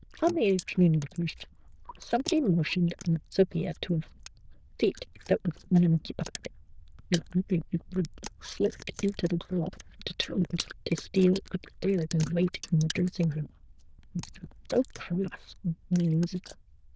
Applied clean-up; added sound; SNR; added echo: neural diffusion model UNIVERSE++.